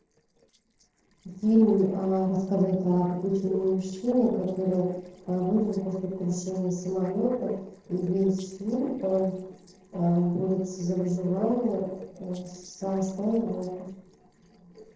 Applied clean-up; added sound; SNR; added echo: neural separator model SepFormer DNS4.